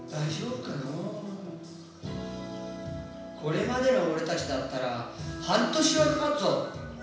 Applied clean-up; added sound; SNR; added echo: none; none; none; reverberation time 0.9 s.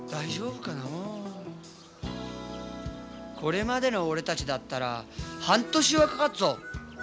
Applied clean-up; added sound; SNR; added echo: none; none; none; none.